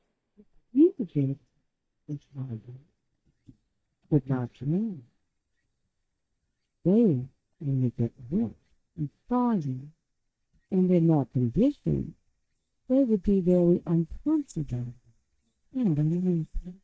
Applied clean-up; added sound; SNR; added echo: neural mask model DeepFilterNet 3.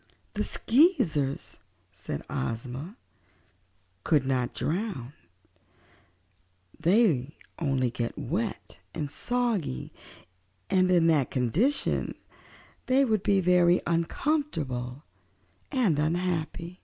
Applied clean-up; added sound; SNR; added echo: none; none; none; none.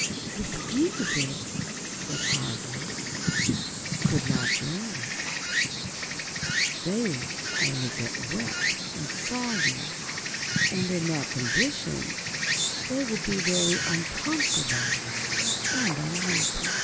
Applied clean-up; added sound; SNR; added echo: none; Insect; -4 dB; none.